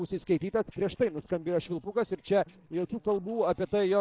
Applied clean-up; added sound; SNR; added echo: neural separator model SepFormer DNS4.